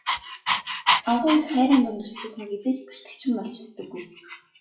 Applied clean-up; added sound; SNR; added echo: classical method WPE with log-MMSE.